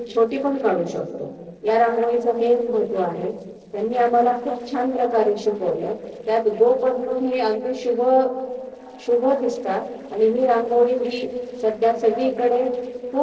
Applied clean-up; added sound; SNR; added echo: neural separator model SepFormer DNS4.